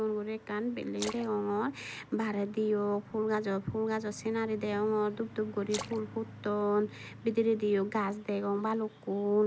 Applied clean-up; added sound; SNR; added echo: none; Splash, splatter; 16 dB; none.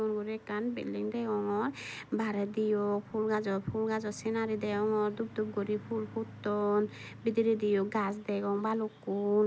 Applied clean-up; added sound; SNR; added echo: none; none; none; none.